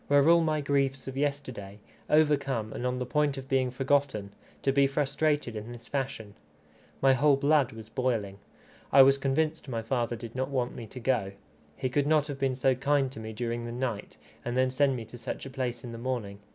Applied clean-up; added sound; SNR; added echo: none; none; none; none.